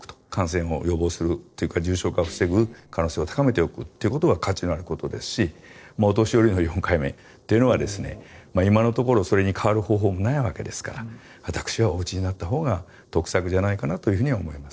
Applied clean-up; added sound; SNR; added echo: neural separator model SepFormer DNS4.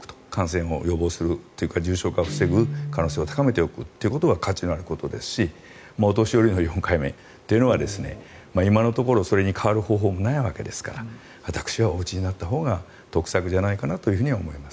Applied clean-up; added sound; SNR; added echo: none; Guitar; 10 dB; none.